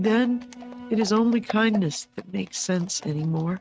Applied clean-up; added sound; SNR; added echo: neural mask model RNNoise.